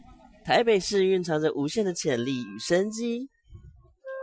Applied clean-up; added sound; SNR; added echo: classical method Wiener filter.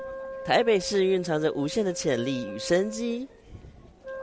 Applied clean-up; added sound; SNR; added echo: none; Wind instrument, woodwind instrument; 12 dB; none.